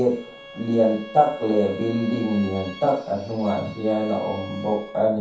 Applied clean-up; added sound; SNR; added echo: none; Bowed string instrument; 16 dB; reverberation time 0.7 s.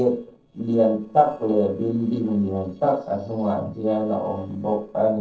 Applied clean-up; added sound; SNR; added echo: neural separator model SepFormer DNS4.